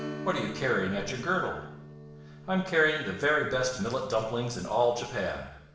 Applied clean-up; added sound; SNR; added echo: none; Strum; 14 dB; reverberation time 0.9 s.